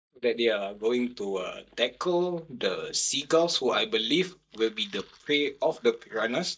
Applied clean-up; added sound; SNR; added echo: neural mask model DeepFilterNet 3.